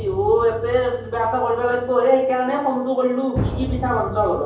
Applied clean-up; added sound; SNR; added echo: none; Drum; 10 dB; reverberation time 0.7 s.